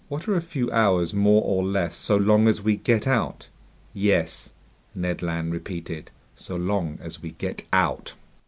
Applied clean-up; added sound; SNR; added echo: none; none; none; none.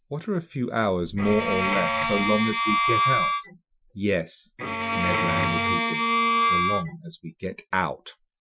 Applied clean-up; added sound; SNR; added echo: classical method Wiener filter.